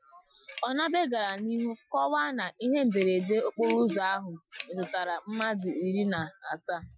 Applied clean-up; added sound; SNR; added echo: classical method Wiener filter.